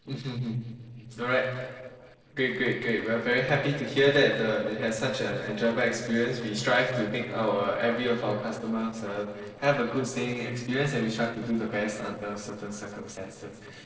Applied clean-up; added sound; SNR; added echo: neural separator model SepFormer DNS4.